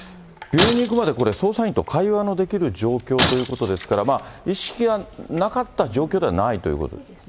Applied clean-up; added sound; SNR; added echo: none; Shatter; 7 dB; none.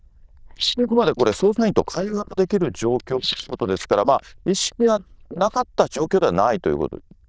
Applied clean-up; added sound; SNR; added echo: neural diffusion model UNIVERSE++.